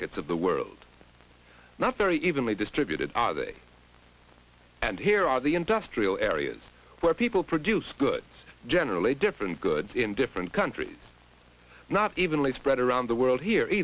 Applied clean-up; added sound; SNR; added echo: none; none; none; none.